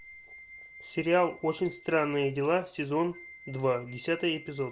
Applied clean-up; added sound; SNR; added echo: none; Wind instrument, woodwind instrument; 20 dB; none.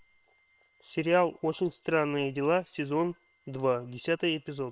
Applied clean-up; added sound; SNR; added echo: neural separator model SepFormer WHAM!.